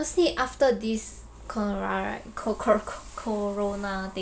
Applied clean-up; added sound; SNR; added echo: none; none; none; none.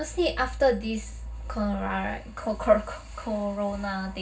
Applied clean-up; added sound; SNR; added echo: none; none; none; reverberation time 0.4 s.